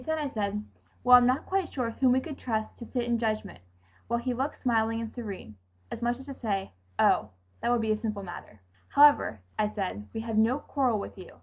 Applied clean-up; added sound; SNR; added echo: none; none; none; none.